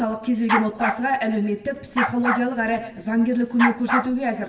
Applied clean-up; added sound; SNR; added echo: none; Bark; 5 dB; reverberation time 1.0 s.